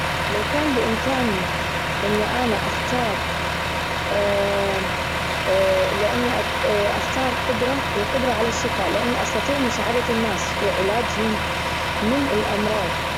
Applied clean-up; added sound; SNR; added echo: none; Truck; -1 dB; none.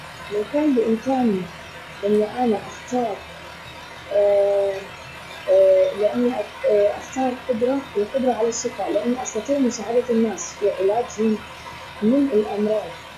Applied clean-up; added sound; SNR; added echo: classical method log-MMSE.